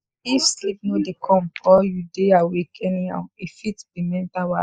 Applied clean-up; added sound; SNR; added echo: neural mask model Resemble Enhance denoiser.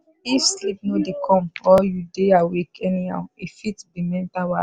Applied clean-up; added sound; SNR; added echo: none; none; none; none.